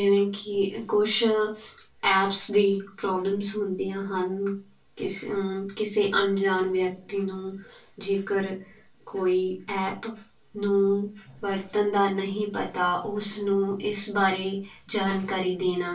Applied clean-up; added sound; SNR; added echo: none; Chime; 19 dB; reverberation time 0.1 s.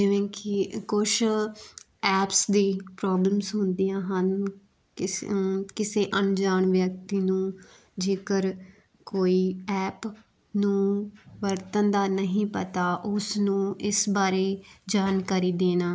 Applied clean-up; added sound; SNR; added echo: none; none; none; none.